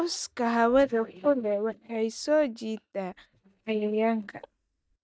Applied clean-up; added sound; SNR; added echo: neural mask model DeepFilterNet 3.